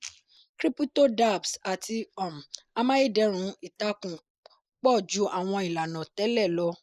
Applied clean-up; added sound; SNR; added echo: neural mask model Resemble Enhance denoiser.